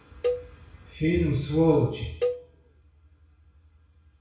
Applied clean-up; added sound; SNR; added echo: none; Cowbell; 7 dB; reverberation time 0.6 s.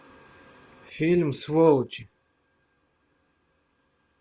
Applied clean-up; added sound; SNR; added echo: none; none; none; none.